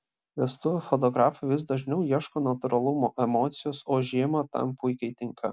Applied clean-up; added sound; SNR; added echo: none; none; none; none.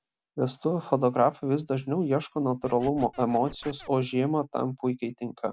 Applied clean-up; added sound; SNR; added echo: none; Scratching (performance technique); 20 dB; none.